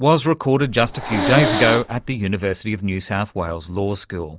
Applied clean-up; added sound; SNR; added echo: none; Hiss; 3 dB; none.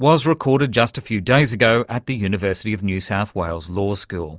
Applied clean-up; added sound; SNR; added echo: none; none; none; none.